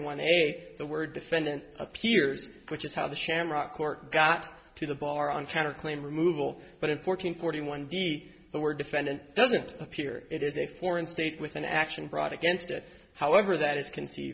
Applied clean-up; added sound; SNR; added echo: none; none; none; none.